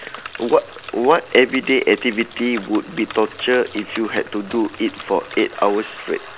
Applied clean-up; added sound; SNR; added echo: none; Bicycle; 16 dB; none.